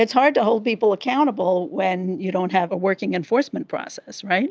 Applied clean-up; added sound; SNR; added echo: none; none; none; none.